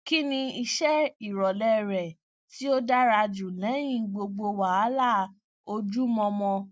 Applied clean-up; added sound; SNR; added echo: none; none; none; none.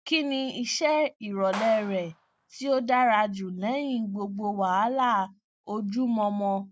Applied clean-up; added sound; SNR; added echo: none; Clapping; 13 dB; none.